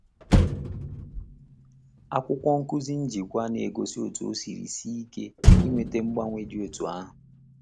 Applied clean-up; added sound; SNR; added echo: none; Motor vehicle (road); -4 dB; none.